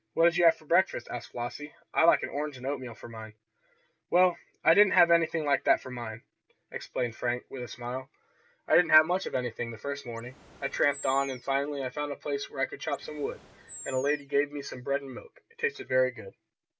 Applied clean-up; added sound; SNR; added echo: none; Animal; 18 dB; none.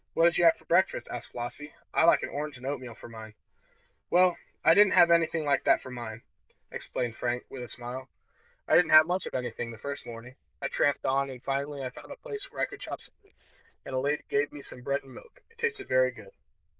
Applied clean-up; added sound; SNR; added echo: neural diffusion model UNIVERSE++.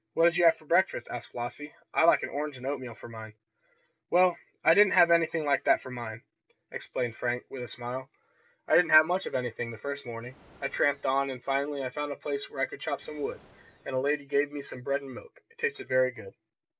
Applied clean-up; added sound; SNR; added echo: neural separator model SepFormer DNS4.